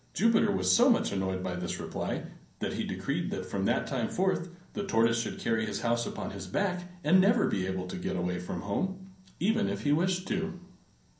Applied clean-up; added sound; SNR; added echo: none; none; none; reverberation time 0.6 s.